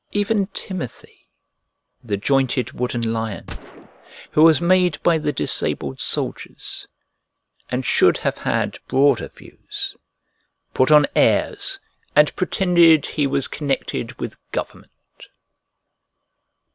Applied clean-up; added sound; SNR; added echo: none; Gunshot, gunfire; 17 dB; none.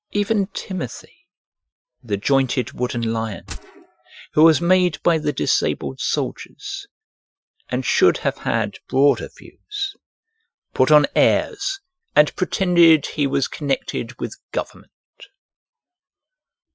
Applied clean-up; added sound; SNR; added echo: classical method Wiener filter.